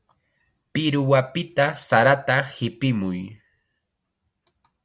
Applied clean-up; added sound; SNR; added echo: none; none; none; none.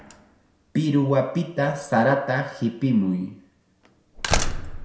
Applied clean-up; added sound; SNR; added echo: none; Slam; 7 dB; reverberation time 0.6 s.